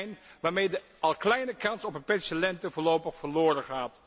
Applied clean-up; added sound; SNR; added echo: none; none; none; none.